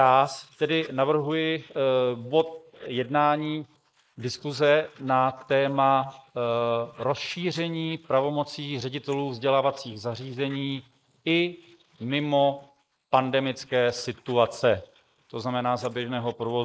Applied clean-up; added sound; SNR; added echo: neural mask model Resemble Enhance denoiser.